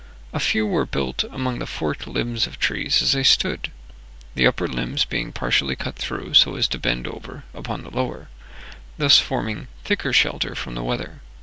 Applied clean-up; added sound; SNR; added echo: none; none; none; none.